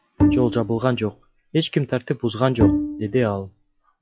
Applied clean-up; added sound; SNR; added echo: classical method log-MMSE.